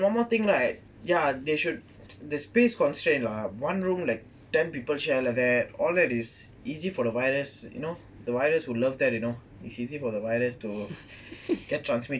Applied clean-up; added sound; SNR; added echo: none; none; none; none.